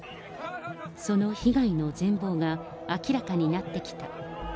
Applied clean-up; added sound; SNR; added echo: none; none; none; none.